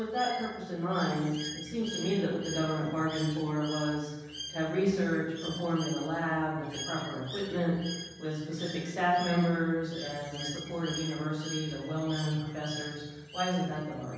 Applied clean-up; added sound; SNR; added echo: none; Bird; 12 dB; reverberation time 1.1 s.